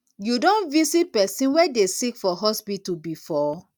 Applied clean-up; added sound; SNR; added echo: none; none; none; none.